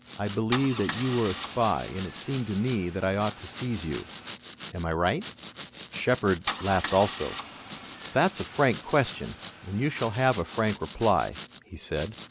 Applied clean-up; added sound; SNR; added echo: none; Idling / Engine starting / Car + Domestic sounds, home sounds; 8 dB; none.